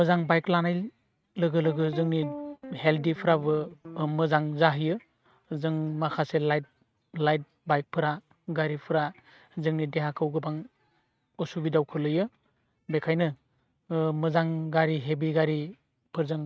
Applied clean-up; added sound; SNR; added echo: neural mask model RNNoise.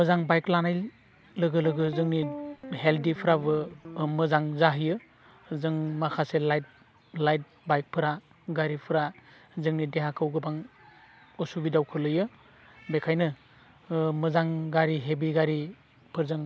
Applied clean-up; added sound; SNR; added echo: none; Guitar; 13 dB; none.